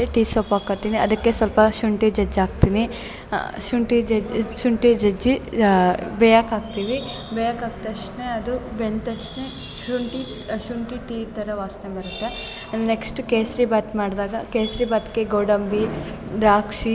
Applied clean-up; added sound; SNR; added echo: none; none; none; none.